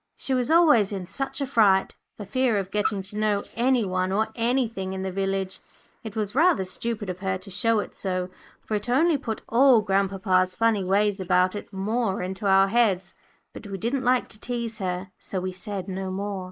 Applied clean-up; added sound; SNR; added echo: neural mask model Resemble Enhance denoiser.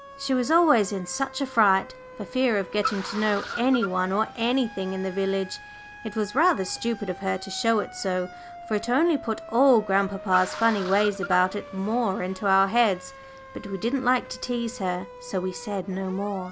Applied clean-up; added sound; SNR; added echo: none; Car + Siren; 13 dB; none.